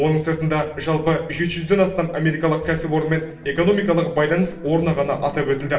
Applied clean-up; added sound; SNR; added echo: none; none; none; reverberation time 0.8 s.